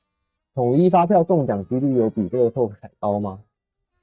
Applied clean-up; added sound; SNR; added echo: neural mask model DeepFilterNet 3.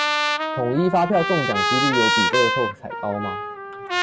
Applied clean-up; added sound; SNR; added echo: none; Trumpet; -1 dB; reverberation time 1.2 s.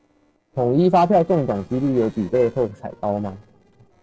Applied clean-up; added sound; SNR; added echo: neural separator model SepFormer DNS4.